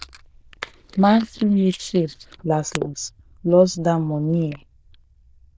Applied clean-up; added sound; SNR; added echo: neural diffusion model UNIVERSE++.